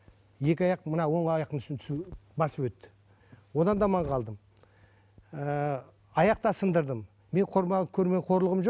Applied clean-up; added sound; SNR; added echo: none; none; none; none.